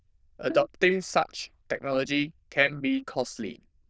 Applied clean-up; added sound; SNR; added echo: neural diffusion model UNIVERSE++.